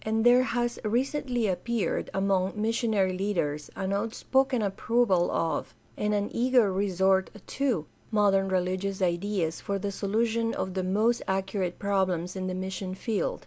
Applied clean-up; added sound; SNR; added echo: none; none; none; none.